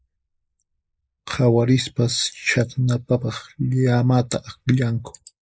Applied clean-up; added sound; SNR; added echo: neural mask model Resemble Enhance denoiser.